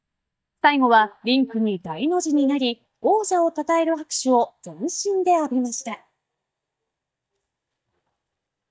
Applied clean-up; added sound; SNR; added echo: neural mask model DeepFilterNet 3.